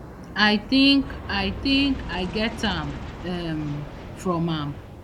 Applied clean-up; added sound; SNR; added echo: none; Aircraft; 11 dB; none.